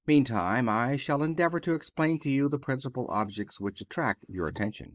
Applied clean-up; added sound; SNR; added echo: neural mask model Resemble Enhance denoiser.